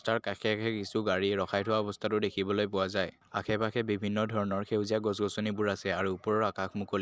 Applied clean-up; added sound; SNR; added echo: none; none; none; none.